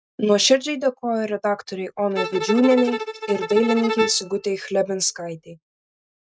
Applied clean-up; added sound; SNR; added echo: neural mask model RNNoise.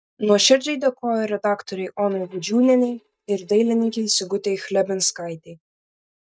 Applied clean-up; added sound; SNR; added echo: neural mask model DeepFilterNet 3.